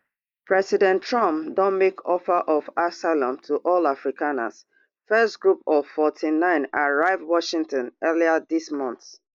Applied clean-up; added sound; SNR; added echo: neural mask model Resemble Enhance denoiser.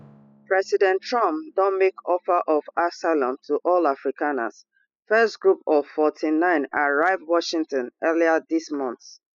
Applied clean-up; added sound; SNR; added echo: classical method spectral subtraction.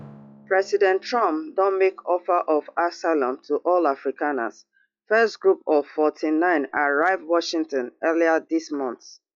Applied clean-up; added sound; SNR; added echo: classical method log-MMSE.